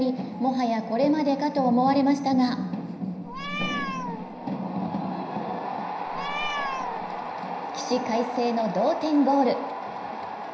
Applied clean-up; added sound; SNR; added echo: none; Meow; 8 dB; reverberation time 0.9 s.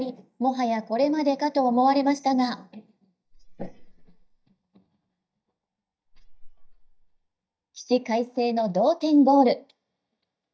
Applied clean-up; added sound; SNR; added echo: neural mask model DeepFilterNet 3.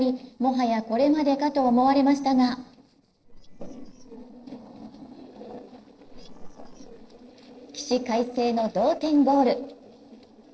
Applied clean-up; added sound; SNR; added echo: neural separator model SepFormer DNS4.